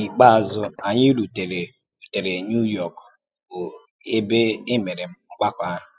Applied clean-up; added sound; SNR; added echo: classical method spectral subtraction.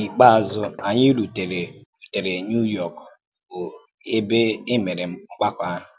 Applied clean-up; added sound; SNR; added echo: none; Knock; 16 dB; none.